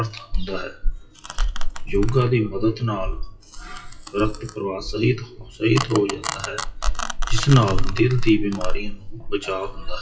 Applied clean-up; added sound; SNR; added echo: classical method WPE with log-MMSE.